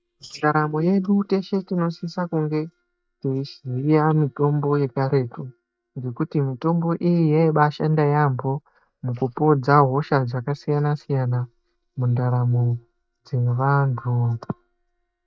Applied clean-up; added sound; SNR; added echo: neural mask model DeepFilterNet 3.